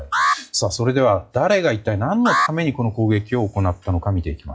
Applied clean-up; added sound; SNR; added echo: classical method log-MMSE.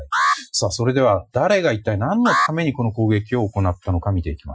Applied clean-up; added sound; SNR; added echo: classical method Wiener filter.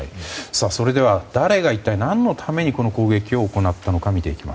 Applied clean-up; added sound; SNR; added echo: none; none; none; none.